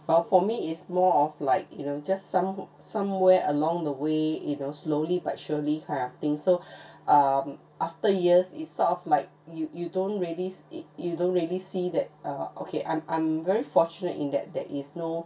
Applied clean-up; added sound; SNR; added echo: none; none; none; reverberation time 0.2 s.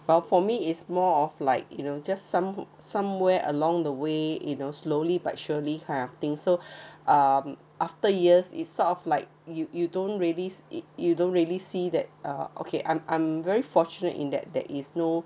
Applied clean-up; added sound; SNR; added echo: none; none; none; none.